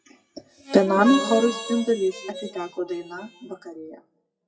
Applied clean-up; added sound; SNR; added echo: classical method WPE with log-MMSE.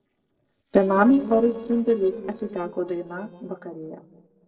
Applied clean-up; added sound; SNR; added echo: neural separator model SepFormer DNS4.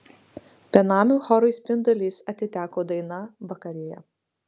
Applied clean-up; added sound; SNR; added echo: none; none; none; none.